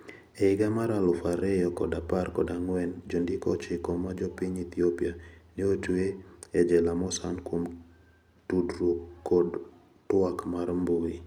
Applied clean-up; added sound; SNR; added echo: none; none; none; none.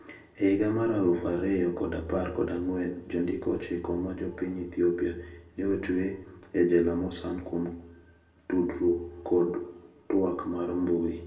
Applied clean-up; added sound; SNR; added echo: none; none; none; reverberation time 0.6 s.